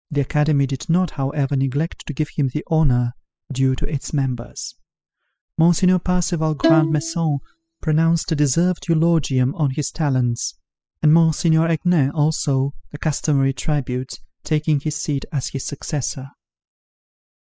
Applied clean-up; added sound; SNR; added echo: classical method spectral subtraction.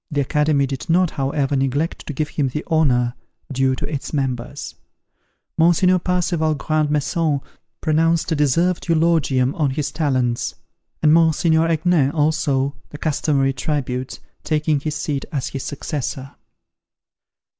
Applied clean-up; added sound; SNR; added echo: none; none; none; none.